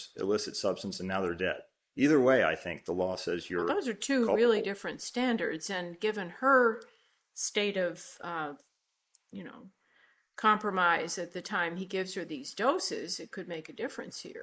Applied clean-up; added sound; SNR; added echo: neural mask model Resemble Enhance denoiser.